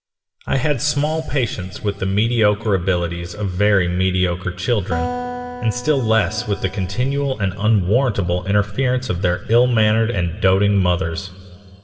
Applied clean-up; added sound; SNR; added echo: none; Acoustic guitar; 12 dB; reverberation time 2.2 s.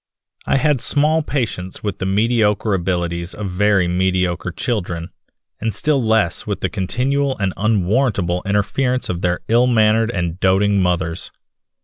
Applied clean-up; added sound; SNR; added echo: none; none; none; none.